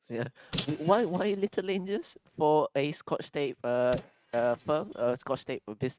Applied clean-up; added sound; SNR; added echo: neural mask model RNNoise.